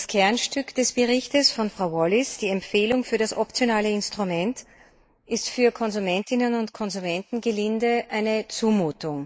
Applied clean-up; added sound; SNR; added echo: neural mask model Resemble Enhance denoiser.